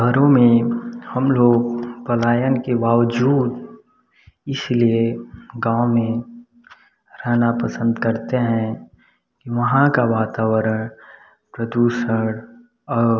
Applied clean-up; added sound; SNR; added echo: none; none; none; none.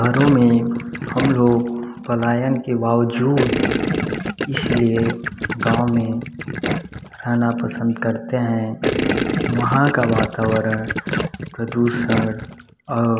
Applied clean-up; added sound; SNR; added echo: none; Gurgling; 5 dB; none.